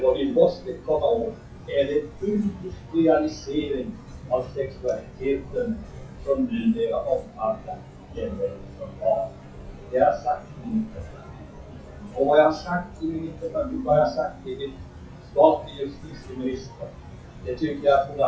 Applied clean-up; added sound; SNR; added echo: classical method WPE with log-MMSE.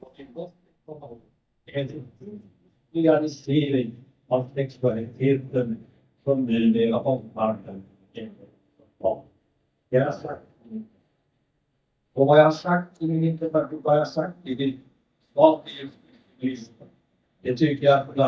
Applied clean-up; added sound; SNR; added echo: neural mask model DeepFilterNet 3.